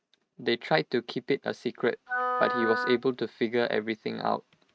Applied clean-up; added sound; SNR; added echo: neural mask model RNNoise.